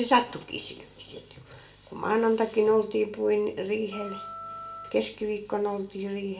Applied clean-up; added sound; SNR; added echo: none; Wind instrument, woodwind instrument; 14 dB; reverberation time 0.6 s.